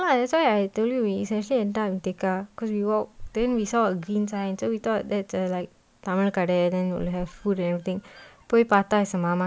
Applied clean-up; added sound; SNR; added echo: none; Squeak; 19 dB; none.